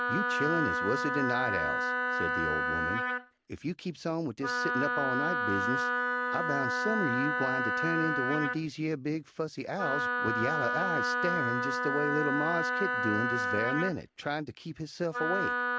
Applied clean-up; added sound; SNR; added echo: none; Wind instrument, woodwind instrument; -2 dB; none.